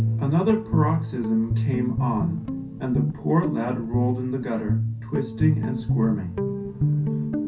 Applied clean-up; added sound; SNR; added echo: none; Guitar; 0 dB; reverberation time 0.3 s.